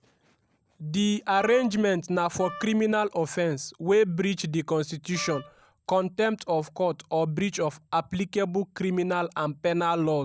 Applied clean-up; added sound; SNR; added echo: none; Wind instrument, woodwind instrument; 16 dB; none.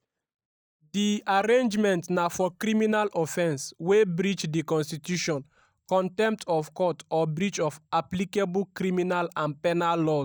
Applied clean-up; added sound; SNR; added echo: neural mask model DeepFilterNet 3.